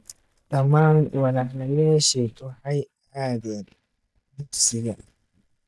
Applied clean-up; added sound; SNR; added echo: neural mask model DeepFilterNet 3.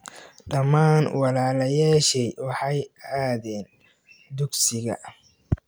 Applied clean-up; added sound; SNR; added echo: none; none; none; none.